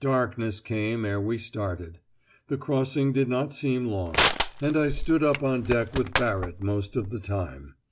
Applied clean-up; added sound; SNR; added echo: none; Crushing; 2 dB; none.